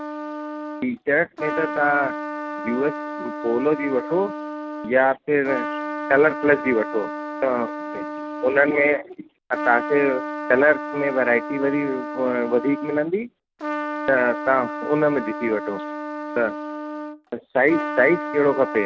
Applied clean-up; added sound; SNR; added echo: none; Trumpet; 8 dB; none.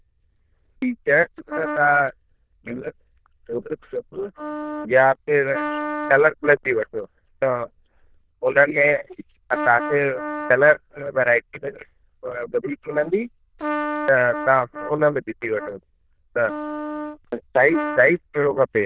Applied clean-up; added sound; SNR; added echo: neural diffusion model UNIVERSE++.